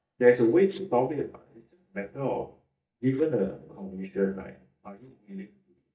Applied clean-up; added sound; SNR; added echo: neural mask model DeepFilterNet 3.